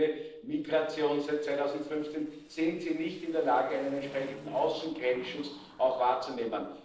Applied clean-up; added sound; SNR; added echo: neural separator model SepFormer DNS4.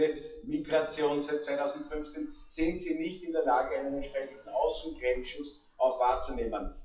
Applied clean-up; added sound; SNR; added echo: classical method WPE with log-MMSE.